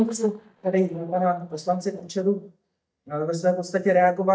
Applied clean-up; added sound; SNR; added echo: neural mask model DeepFilterNet 3.